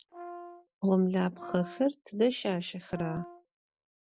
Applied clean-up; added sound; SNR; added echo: none; Brass instrument; 16 dB; none.